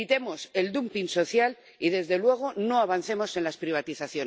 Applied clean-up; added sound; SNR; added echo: none; none; none; none.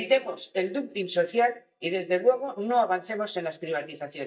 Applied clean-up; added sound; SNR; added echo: neural mask model DeepFilterNet 3.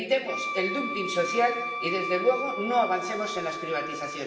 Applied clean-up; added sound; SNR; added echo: none; Wind instrument, woodwind instrument; 5 dB; reverberation time 1.4 s.